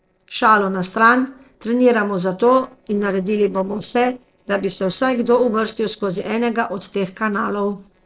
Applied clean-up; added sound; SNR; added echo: neural separator model SepFormer DNS4.